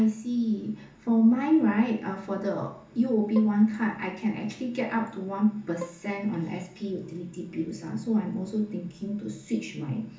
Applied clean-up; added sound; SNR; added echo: none; Bowed string instrument; 19 dB; reverberation time 0.7 s.